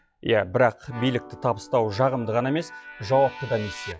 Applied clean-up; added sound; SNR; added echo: classical method log-MMSE.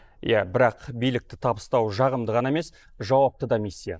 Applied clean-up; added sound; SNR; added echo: neural mask model Resemble Enhance denoiser.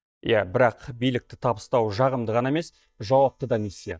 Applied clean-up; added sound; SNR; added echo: neural mask model DeepFilterNet 3.